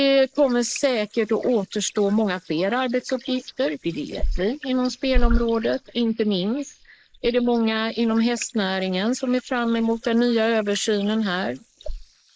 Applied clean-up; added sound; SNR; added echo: neural mask model Resemble Enhance denoiser.